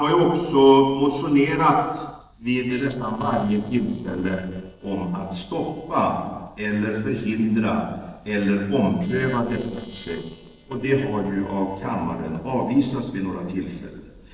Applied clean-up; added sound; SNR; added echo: neural separator model SepFormer DNS4.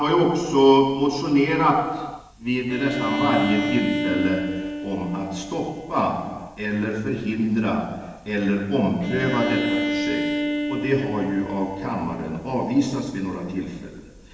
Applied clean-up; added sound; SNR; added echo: none; Bowed string instrument; 7 dB; reverberation time 1.2 s.